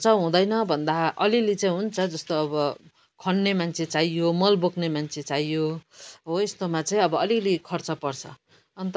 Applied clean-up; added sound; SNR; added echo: none; none; none; none.